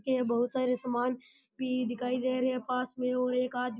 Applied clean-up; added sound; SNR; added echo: none; none; none; none.